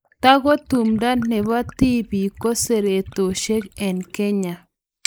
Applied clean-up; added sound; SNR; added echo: neural mask model Resemble Enhance denoiser.